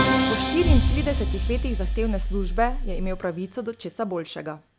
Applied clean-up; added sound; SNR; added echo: none; Musical instrument + Explosion; -4 dB; none.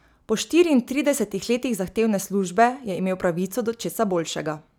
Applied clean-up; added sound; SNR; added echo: none; none; none; none.